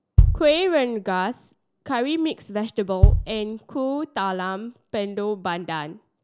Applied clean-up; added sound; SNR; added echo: none; Bass drum; -2 dB; none.